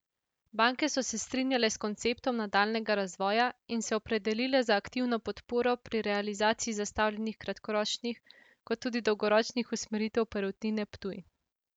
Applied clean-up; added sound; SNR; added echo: none; none; none; none.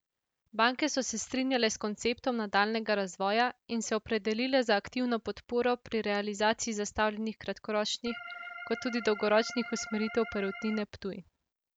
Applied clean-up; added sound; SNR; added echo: none; Organ; 11 dB; none.